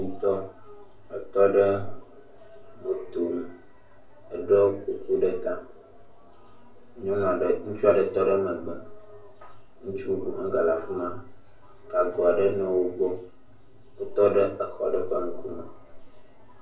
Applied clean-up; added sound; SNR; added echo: none; none; none; reverberation time 0.3 s.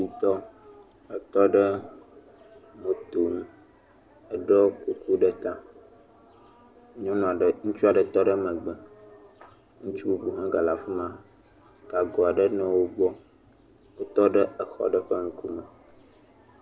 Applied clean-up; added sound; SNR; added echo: none; none; none; none.